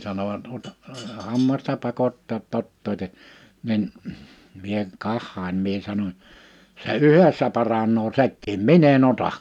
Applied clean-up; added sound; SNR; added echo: none; none; none; none.